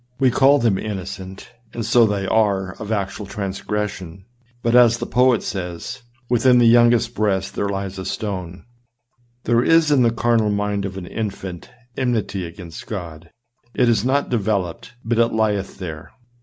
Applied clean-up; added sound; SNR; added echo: none; none; none; none.